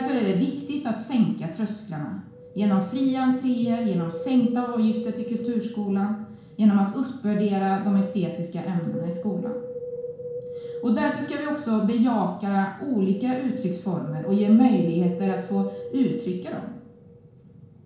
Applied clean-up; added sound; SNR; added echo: none; Wind; 12 dB; reverberation time 0.6 s.